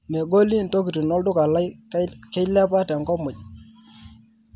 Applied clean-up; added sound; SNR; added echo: none; none; none; none.